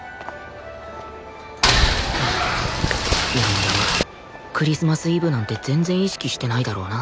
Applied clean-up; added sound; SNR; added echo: none; Boat, Water vehicle; -5 dB; none.